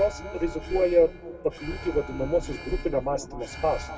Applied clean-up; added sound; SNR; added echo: none; Alarm; 14 dB; reverberation time 1.6 s.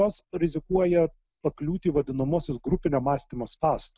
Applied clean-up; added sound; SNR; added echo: none; none; none; none.